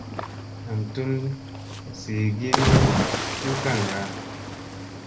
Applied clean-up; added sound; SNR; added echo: none; Cricket / Waves, surf; -2 dB; reverberation time 0.3 s.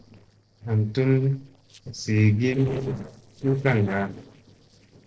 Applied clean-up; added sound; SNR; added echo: neural separator model SepFormer DNS4.